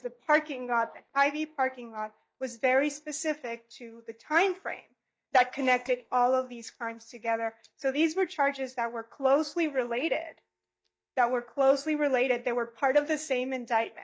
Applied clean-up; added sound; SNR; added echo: neural mask model DeepFilterNet 3.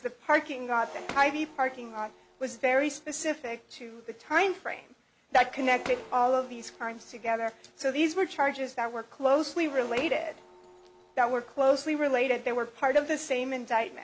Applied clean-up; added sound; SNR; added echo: none; Shatter; 19 dB; none.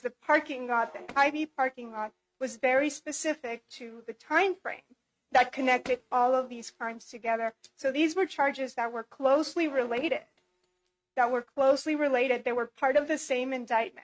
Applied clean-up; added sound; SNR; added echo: neural mask model RNNoise.